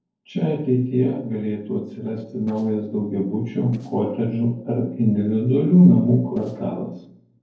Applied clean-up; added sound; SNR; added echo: neural separator model SepFormer DNS4.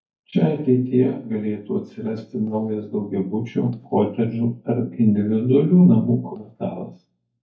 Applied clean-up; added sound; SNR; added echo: neural mask model DeepFilterNet 3.